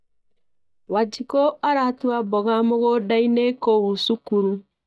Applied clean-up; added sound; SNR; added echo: neural mask model DeepFilterNet 3.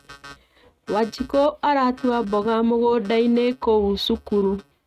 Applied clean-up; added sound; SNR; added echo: neural mask model RNNoise.